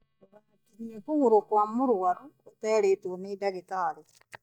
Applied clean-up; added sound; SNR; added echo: neural mask model DeepFilterNet 3.